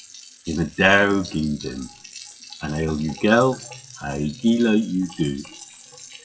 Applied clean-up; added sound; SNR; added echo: classical method WPE with log-MMSE.